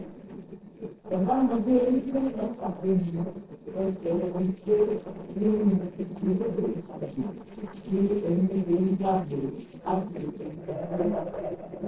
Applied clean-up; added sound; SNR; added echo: neural separator model SepFormer DNS4.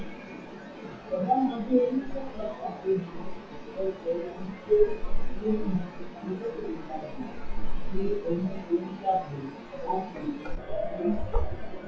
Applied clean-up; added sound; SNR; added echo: classical method WPE with log-MMSE.